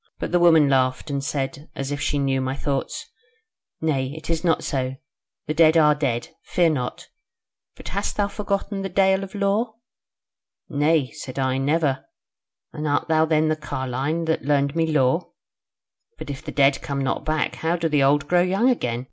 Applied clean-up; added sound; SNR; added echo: none; none; none; none.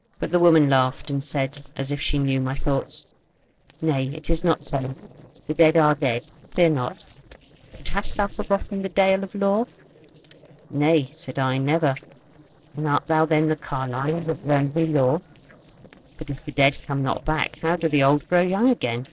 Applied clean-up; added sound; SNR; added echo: neural separator model SepFormer DNS4.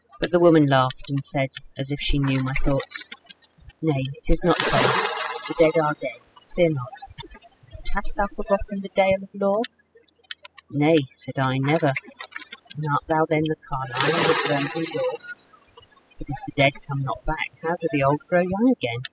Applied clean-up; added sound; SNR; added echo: classical method spectral subtraction.